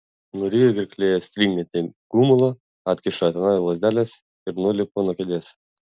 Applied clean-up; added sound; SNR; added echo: none; none; none; none.